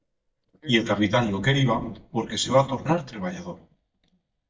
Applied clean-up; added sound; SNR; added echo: neural mask model DeepFilterNet 3.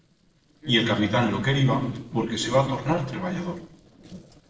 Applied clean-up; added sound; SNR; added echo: neural separator model SepFormer DNS4.